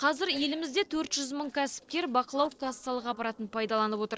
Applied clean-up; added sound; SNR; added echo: neural separator model SepFormer DNS4.